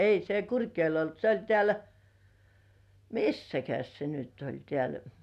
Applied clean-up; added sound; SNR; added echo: none; none; none; none.